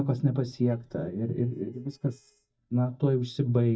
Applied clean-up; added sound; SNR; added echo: neural mask model DeepFilterNet 3.